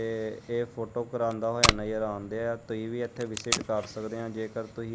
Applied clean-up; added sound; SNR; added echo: none; Packing tape, duct tape; 2 dB; none.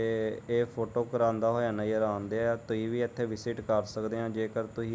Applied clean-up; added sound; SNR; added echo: none; none; none; none.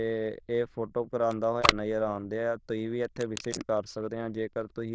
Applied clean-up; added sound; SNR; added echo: neural diffusion model UNIVERSE++.